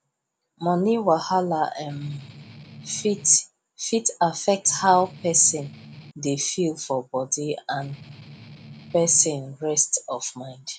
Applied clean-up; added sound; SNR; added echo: none; Strum; 18 dB; none.